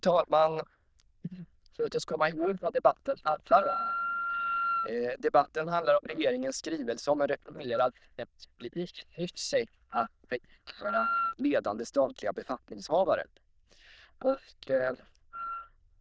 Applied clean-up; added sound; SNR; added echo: neural diffusion model UNIVERSE++.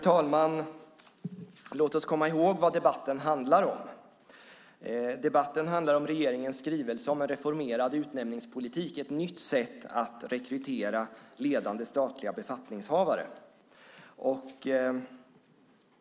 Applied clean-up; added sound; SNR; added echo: none; none; none; none.